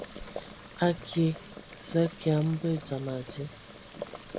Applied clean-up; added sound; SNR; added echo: none; Boiling; 12 dB; none.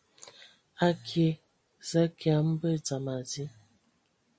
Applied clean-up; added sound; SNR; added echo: none; none; none; none.